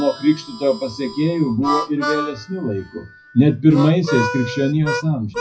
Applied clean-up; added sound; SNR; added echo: classical method WPE with log-MMSE.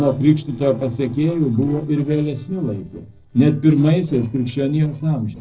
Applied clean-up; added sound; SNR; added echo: neural separator model SepFormer DNS4.